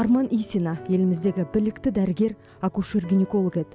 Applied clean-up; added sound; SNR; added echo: none; none; none; none.